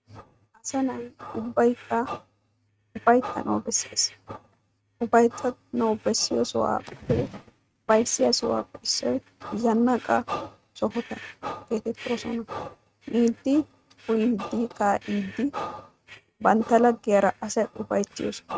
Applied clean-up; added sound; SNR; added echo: neural mask model RNNoise.